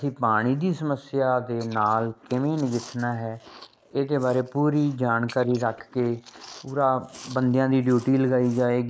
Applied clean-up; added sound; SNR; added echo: neural mask model Resemble Enhance denoiser.